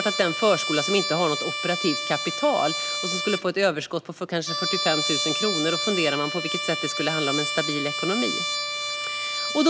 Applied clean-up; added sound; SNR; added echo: none; Trumpet; 2 dB; none.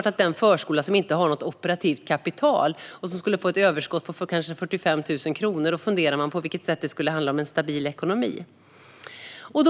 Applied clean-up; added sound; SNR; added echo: none; none; none; none.